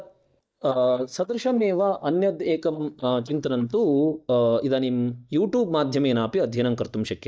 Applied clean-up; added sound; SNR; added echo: neural mask model DeepFilterNet 3.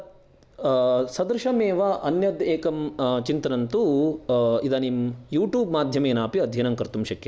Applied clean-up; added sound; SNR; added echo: none; none; none; none.